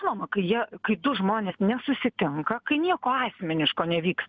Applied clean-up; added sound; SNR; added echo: none; none; none; none.